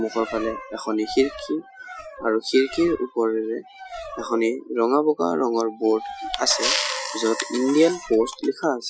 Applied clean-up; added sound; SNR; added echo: classical method Wiener filter.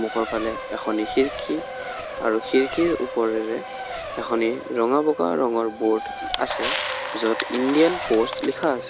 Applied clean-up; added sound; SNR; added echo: none; Race car, auto racing + Camera; 7 dB; none.